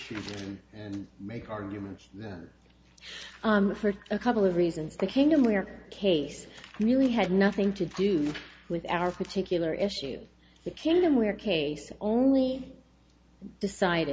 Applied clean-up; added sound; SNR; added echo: none; none; none; none.